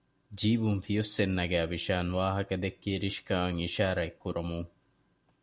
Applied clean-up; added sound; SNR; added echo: none; none; none; none.